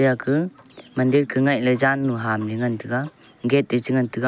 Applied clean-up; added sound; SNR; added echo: none; none; none; none.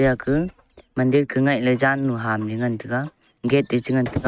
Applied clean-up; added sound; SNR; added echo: neural mask model RNNoise.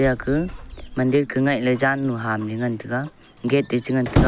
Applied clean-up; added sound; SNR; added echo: none; Squeak / Slam / Wood; 7 dB; none.